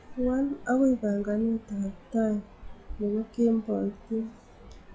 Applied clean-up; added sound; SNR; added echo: classical method log-MMSE.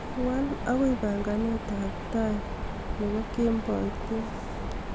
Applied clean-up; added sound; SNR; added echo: none; Mechanisms; 4 dB; none.